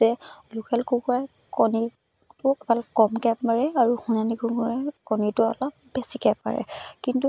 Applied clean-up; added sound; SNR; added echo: none; none; none; none.